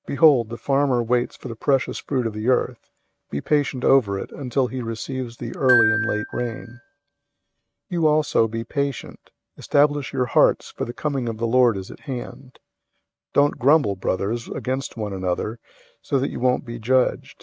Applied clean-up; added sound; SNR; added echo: neural mask model RNNoise.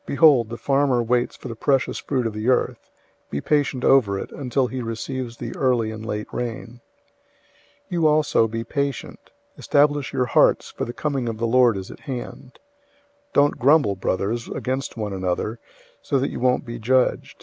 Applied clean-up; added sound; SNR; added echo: none; none; none; none.